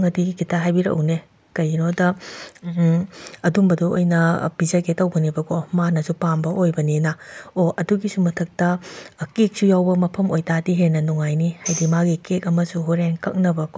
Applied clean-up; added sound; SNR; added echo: none; Tambourine; 14 dB; none.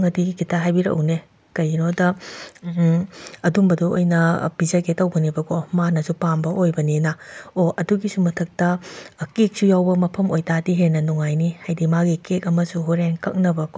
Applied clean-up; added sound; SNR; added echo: none; none; none; none.